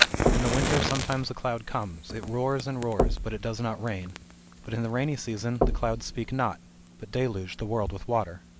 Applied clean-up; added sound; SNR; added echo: none; Fire + Knock; 0 dB; none.